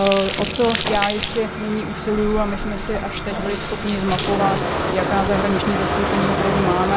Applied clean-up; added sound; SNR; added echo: none; Bathtub (filling or washing); 0 dB; none.